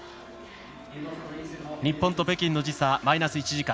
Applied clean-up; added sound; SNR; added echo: none; none; none; none.